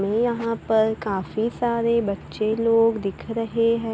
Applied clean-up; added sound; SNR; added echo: none; none; none; none.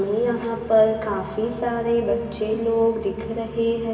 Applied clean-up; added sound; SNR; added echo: none; none; none; reverberation time 2.6 s.